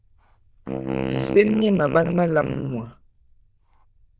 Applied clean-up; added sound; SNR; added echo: neural diffusion model UNIVERSE++.